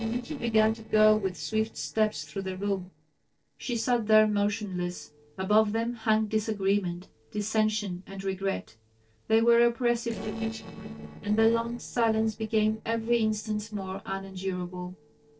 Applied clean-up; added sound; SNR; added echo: neural separator model SepFormer DNS4.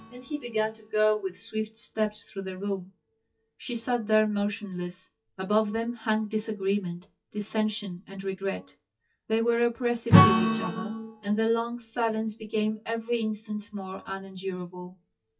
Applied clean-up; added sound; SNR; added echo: classical method WPE with log-MMSE.